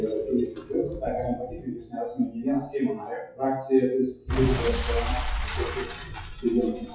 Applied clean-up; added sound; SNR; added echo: classical method WPE with log-MMSE.